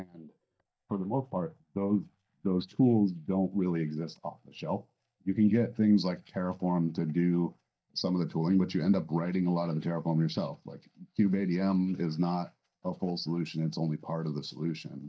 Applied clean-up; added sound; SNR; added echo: neural mask model DeepFilterNet 3.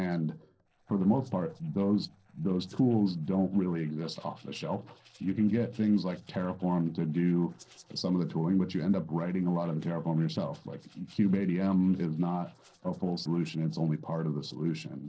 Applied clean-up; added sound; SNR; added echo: neural separator model SepFormer DNS4.